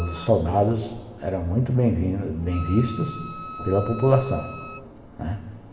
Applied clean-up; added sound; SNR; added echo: none; Wind instrument, woodwind instrument; 17 dB; reverberation time 2.0 s.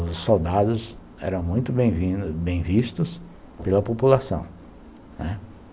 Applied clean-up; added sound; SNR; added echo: none; none; none; none.